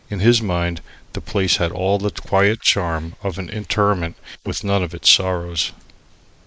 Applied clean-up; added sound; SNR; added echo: neural mask model Resemble Enhance denoiser.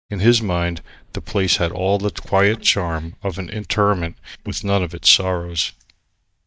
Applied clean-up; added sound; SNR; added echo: neural mask model DeepFilterNet 3.